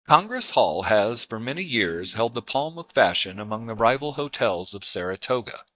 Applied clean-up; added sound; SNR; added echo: neural mask model DeepFilterNet 3.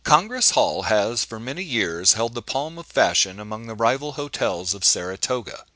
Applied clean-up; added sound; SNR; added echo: none; none; none; none.